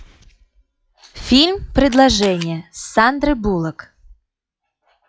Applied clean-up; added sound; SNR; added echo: classical method log-MMSE.